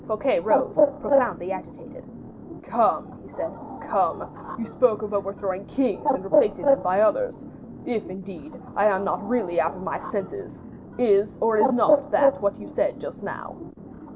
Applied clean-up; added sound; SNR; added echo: none; Bird; 2 dB; none.